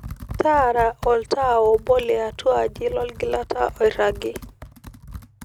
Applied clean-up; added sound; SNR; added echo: none; Computer keyboard; 15 dB; none.